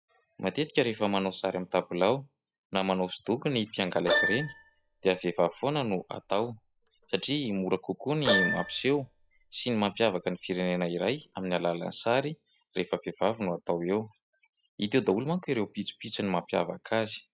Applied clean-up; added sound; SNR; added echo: classical method log-MMSE.